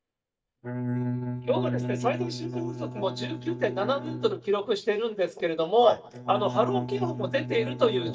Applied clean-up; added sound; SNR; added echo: neural mask model DeepFilterNet 3.